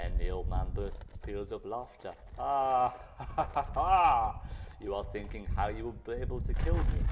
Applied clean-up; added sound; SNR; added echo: none; Wind; 1 dB; reverberation time 2.3 s.